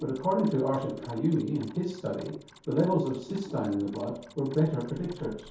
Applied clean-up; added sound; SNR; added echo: none; Mechanisms; 17 dB; reverberation time 0.6 s.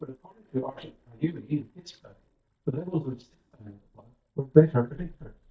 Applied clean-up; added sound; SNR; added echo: neural mask model DeepFilterNet 3.